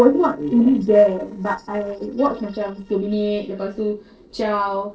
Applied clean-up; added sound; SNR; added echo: neural separator model SepFormer DNS4.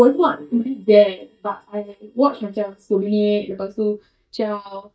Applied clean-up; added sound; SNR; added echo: neural mask model DeepFilterNet 3.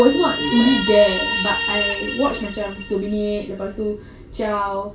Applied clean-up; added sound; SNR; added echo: none; Guitar; 7 dB; reverberation time 0.2 s.